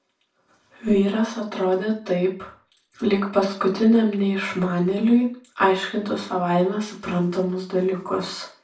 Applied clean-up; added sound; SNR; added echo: none; none; none; reverberation time 0.3 s.